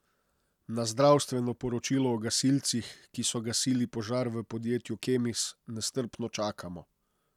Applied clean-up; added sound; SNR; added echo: none; none; none; none.